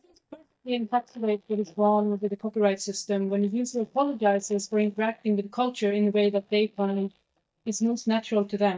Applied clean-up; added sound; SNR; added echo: neural mask model DeepFilterNet 3.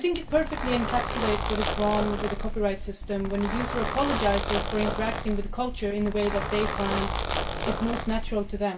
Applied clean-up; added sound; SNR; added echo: none; Zipper (clothing); 2 dB; reverberation time 0.2 s.